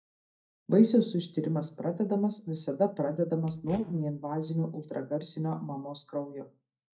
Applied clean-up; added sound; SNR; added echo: neural mask model DeepFilterNet 3.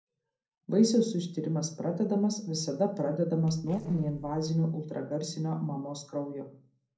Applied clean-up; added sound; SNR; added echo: neural separator model SepFormer DNS4.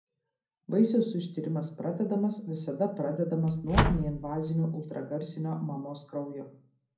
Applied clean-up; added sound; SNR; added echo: none; Slam; 1 dB; reverberation time 0.5 s.